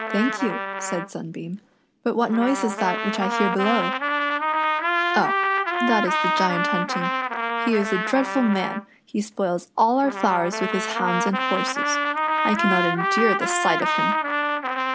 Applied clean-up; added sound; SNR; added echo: none; Trumpet; 0 dB; none.